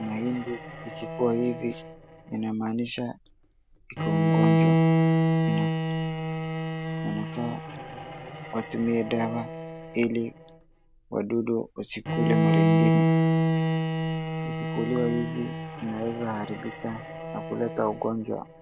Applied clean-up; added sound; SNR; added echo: none; Bowed string instrument; -3 dB; none.